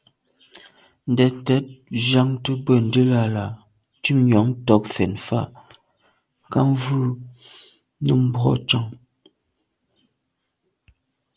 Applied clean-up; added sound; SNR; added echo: none; none; none; none.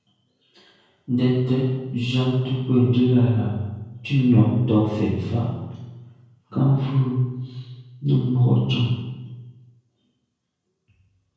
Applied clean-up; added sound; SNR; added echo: none; none; none; reverberation time 1.0 s.